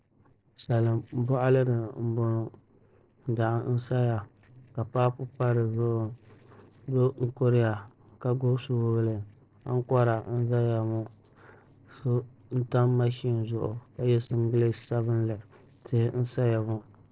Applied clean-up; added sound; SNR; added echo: neural separator model SepFormer DNS4.